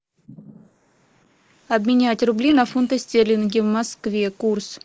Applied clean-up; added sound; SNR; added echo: neural mask model Resemble Enhance denoiser.